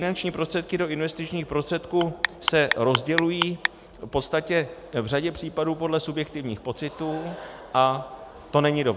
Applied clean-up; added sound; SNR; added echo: none; Clock; 2 dB; none.